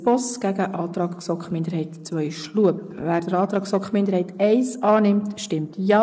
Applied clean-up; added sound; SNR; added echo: neural mask model Resemble Enhance denoiser.